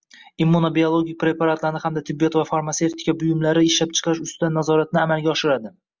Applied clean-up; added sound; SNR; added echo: none; none; none; none.